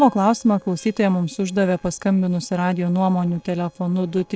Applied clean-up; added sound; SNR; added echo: neural separator model SepFormer DNS4.